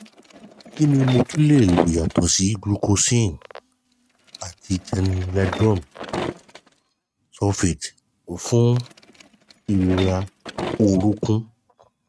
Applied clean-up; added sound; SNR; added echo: neural mask model RNNoise.